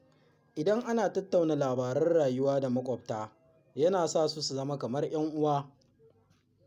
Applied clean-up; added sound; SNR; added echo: none; none; none; none.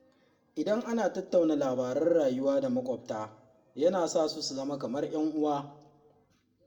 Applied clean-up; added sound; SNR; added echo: none; none; none; reverberation time 0.6 s.